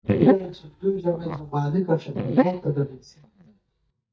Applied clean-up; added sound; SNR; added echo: neural mask model DeepFilterNet 3.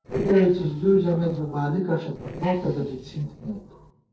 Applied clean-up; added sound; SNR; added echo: neural separator model SepFormer DNS4.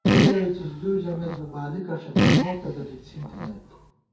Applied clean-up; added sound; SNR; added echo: none; Fart; -5 dB; reverberation time 0.6 s.